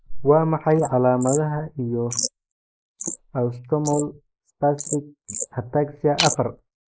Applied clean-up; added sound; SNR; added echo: neural mask model Resemble Enhance denoiser.